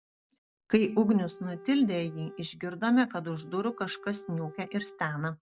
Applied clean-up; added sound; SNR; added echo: none; Bowed string instrument; 19 dB; none.